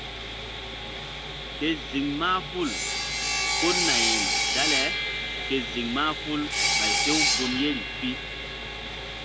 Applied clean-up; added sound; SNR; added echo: none; Sawing; -3 dB; none.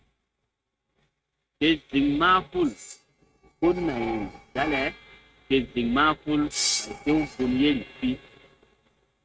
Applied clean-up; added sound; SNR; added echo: neural mask model RNNoise.